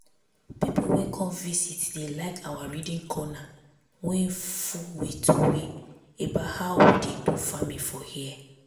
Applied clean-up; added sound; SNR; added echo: none; none; none; reverberation time 0.7 s.